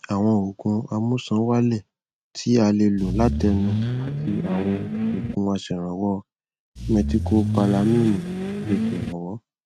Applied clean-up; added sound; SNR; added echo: neural mask model RNNoise.